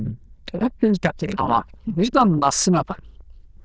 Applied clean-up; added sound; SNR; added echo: neural diffusion model UNIVERSE++.